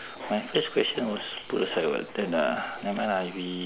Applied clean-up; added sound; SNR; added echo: none; none; none; none.